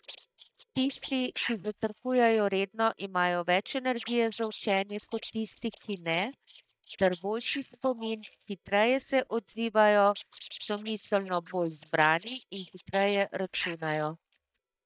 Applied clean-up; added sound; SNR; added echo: neural mask model DeepFilterNet 3.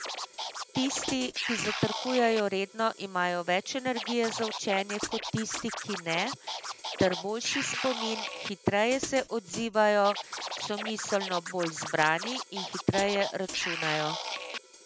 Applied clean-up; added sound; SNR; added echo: none; Hi-hat + Scratching (performance technique); 7 dB; none.